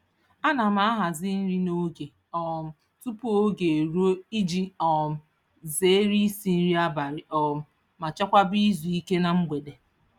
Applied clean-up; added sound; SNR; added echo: none; none; none; none.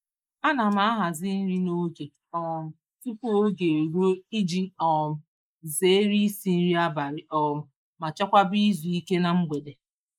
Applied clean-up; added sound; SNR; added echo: neural mask model Resemble Enhance denoiser.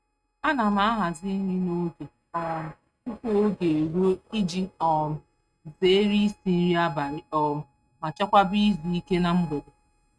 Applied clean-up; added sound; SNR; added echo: neural mask model RNNoise.